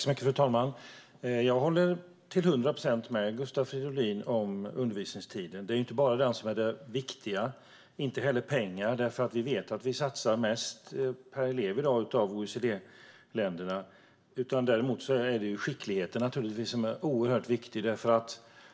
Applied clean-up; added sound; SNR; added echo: none; none; none; reverberation time 0.3 s.